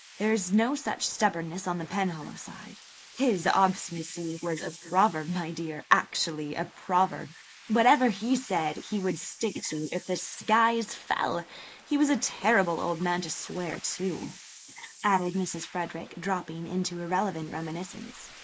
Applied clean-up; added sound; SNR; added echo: neural mask model Resemble Enhance denoiser.